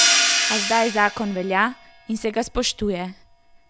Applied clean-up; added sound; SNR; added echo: none; Hi-hat; 1 dB; none.